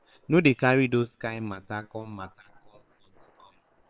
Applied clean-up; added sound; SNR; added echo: neural separator model SepFormer WHAM!.